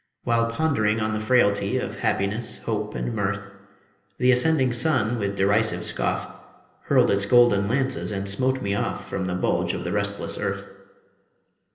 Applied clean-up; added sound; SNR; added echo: none; none; none; reverberation time 0.8 s.